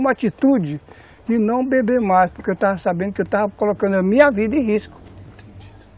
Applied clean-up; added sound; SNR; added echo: none; none; none; none.